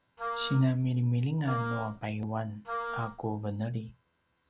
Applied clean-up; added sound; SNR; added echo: none; Wind instrument, woodwind instrument; 7 dB; none.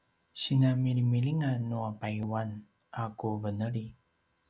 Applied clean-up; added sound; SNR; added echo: none; none; none; none.